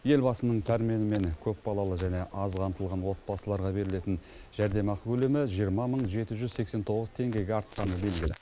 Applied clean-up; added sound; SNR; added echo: neural mask model Resemble Enhance denoiser.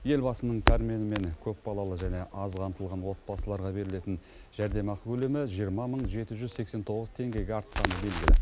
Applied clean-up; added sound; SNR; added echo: none; Crackle; 0 dB; none.